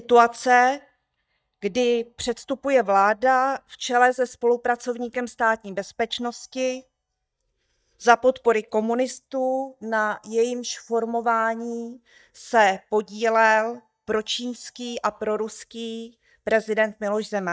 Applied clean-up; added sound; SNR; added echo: neural mask model DeepFilterNet 3.